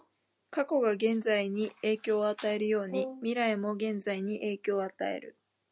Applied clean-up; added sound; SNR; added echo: none; Brass instrument; 10 dB; none.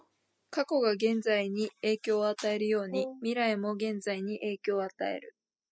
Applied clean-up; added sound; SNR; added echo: classical method spectral subtraction.